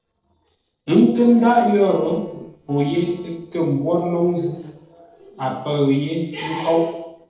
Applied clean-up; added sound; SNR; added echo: neural separator model SepFormer DNS4.